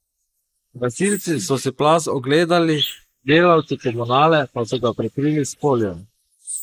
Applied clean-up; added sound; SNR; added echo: neural mask model Resemble Enhance denoiser.